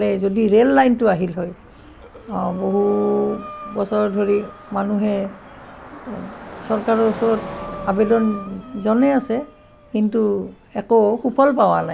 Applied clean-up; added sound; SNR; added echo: none; Car passing by + Breathing; 17 dB; none.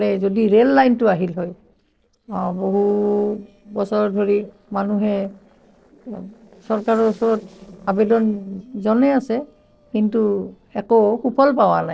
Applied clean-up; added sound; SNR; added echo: neural separator model SepFormer DNS4.